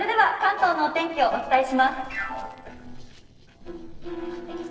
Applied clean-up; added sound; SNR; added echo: neural separator model SepFormer DNS4.